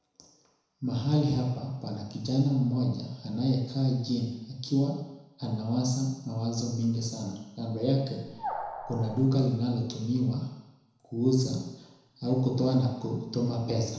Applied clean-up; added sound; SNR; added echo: none; Animal; 9 dB; reverberation time 1.0 s.